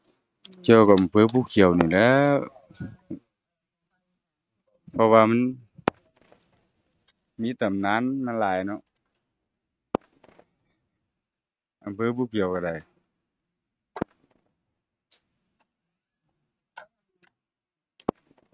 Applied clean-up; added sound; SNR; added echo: neural mask model RNNoise.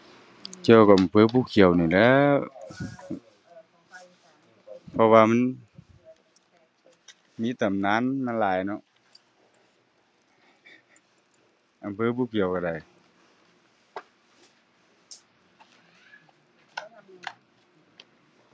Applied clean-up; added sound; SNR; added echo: none; none; none; none.